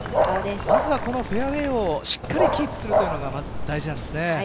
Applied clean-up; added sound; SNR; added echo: none; Dog; -2 dB; none.